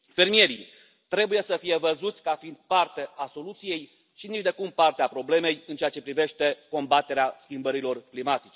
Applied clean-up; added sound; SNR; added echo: none; none; none; none.